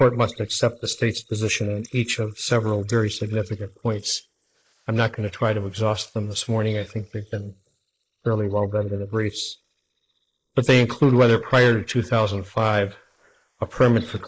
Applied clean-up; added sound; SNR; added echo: neural mask model Resemble Enhance denoiser.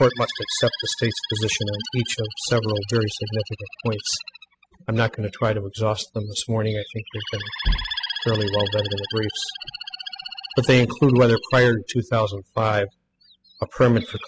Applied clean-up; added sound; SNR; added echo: classical method spectral subtraction.